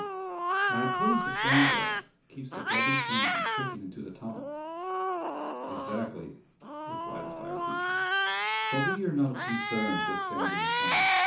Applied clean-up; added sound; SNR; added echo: none; Cat; -5 dB; reverberation time 0.9 s.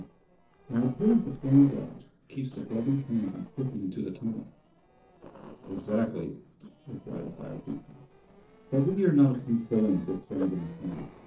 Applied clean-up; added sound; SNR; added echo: neural separator model SepFormer DNS4.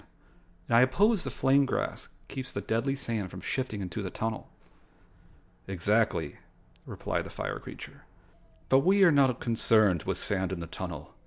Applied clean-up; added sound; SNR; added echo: none; none; none; none.